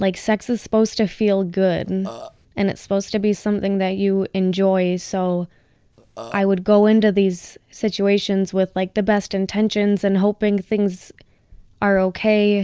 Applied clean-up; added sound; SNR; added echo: none; Burping, eructation; 17 dB; none.